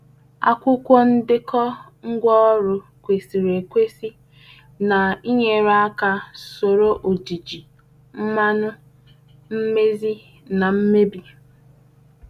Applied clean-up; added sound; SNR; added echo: none; none; none; none.